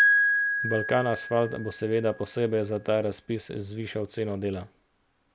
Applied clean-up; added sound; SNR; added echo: none; Piano; 1 dB; none.